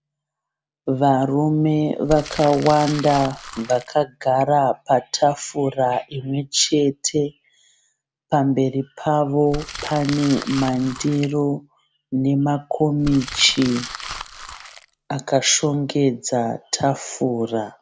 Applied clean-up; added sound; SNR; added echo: none; Crumpling, crinkling; 12 dB; none.